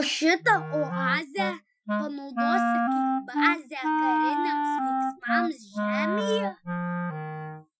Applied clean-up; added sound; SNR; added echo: classical method Wiener filter.